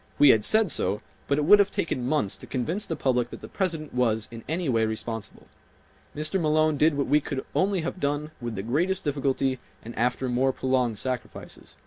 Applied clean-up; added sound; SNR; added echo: none; none; none; none.